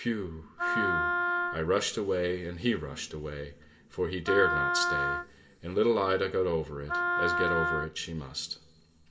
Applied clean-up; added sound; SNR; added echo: none; Wind instrument, woodwind instrument; 0 dB; reverberation time 1.7 s.